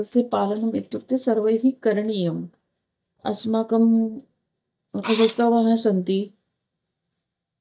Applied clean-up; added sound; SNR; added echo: neural mask model DeepFilterNet 3.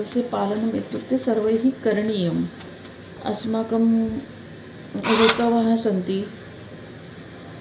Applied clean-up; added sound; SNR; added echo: none; Engine / Drill; -1 dB; reverberation time 1.7 s.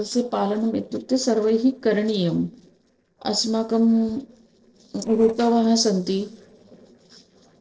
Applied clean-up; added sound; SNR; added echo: neural separator model SepFormer DNS4.